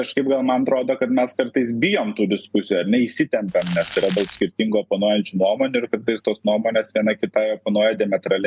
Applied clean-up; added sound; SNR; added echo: none; Crumpling, crinkling; 12 dB; none.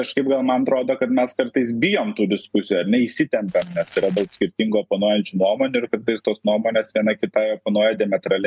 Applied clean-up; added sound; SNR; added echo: neural mask model RNNoise.